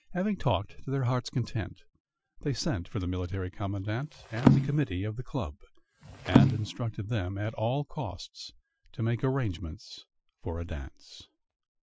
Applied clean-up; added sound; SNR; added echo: classical method Wiener filter.